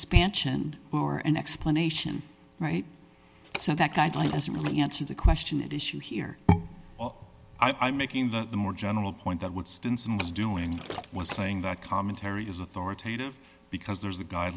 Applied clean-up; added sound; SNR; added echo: none; Liquid; 14 dB; none.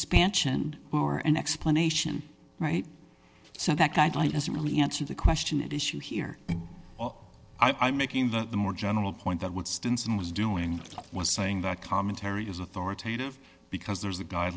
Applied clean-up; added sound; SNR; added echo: neural separator model SepFormer DNS4.